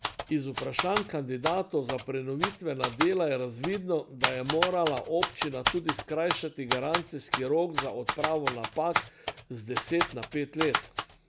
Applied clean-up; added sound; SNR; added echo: none; Typewriter; 3 dB; none.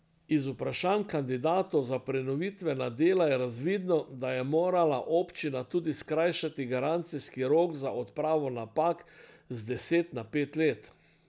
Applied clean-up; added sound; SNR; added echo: none; none; none; none.